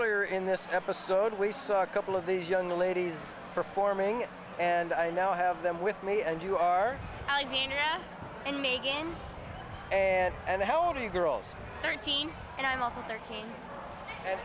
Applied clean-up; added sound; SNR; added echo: none; none; none; none.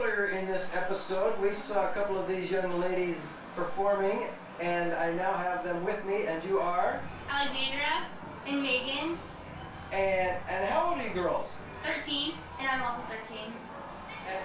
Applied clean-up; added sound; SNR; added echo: none; none; none; reverberation time 0.3 s.